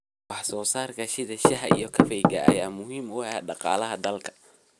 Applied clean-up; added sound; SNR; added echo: none; Knock / Wood; -4 dB; none.